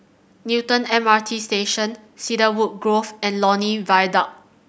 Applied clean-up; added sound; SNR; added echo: none; none; none; none.